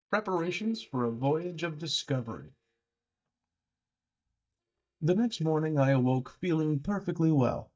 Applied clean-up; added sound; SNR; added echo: neural mask model DeepFilterNet 3.